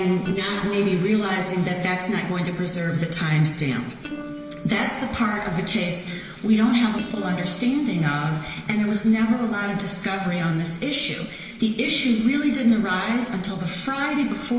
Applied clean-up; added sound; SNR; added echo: neural separator model SepFormer DNS4.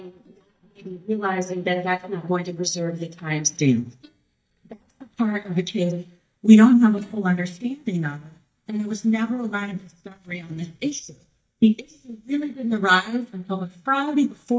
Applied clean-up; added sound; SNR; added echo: neural mask model DeepFilterNet 3.